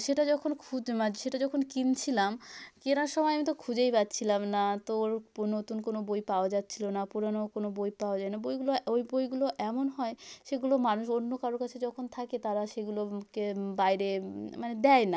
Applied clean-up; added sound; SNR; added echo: none; none; none; none.